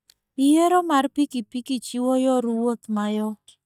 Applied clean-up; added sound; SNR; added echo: neural mask model DeepFilterNet 3.